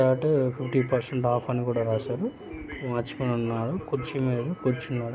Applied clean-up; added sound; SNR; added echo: none; none; none; none.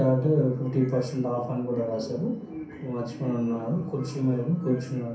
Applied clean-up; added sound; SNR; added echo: none; none; none; reverberation time 0.6 s.